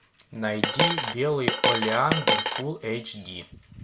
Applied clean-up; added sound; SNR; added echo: none; Coin (dropping); -5 dB; none.